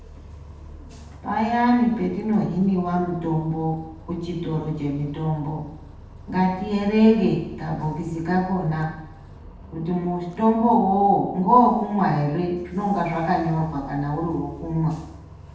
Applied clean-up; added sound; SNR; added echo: none; Bus; 19 dB; reverberation time 0.8 s.